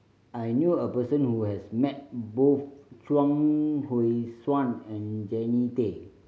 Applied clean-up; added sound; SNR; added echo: none; none; none; none.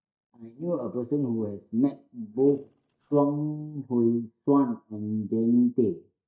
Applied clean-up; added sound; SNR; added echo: neural mask model DeepFilterNet 3.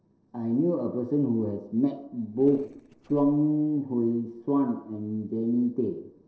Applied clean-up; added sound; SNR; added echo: neural separator model SepFormer DNS4.